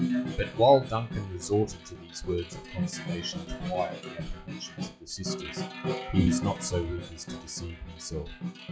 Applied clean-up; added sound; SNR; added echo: classical method log-MMSE.